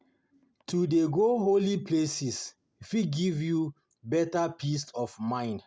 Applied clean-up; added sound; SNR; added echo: none; none; none; none.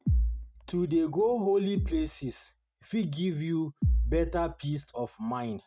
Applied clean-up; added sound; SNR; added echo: neural mask model RNNoise.